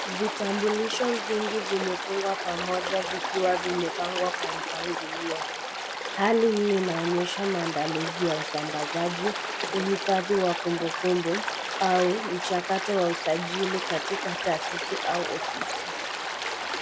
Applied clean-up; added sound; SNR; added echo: none; Stream; 3 dB; none.